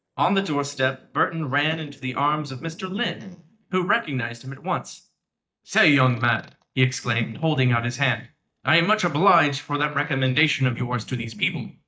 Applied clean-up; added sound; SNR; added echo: neural mask model DeepFilterNet 3.